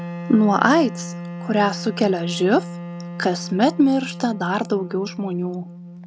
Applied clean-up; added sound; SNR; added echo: none; Wind instrument, woodwind instrument; 11 dB; none.